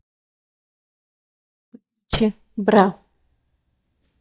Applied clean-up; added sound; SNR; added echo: neural mask model DeepFilterNet 3.